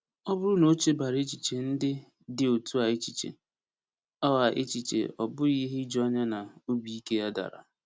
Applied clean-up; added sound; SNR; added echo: none; none; none; none.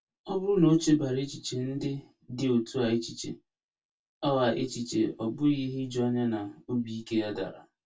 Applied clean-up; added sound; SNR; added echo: none; none; none; reverberation time 0.1 s.